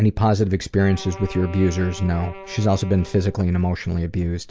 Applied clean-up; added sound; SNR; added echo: none; Wind instrument, woodwind instrument; 19 dB; none.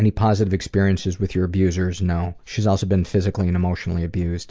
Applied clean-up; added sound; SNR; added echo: none; none; none; none.